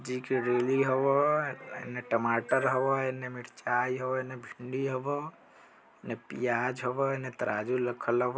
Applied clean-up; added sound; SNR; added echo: none; Glockenspiel; 19 dB; none.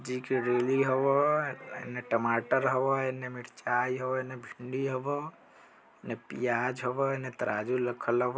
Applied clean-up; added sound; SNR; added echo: none; none; none; none.